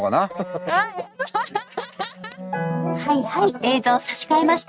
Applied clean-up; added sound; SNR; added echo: neural mask model RNNoise.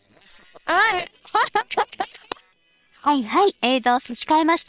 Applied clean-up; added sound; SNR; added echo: neural separator model SepFormer WHAM!.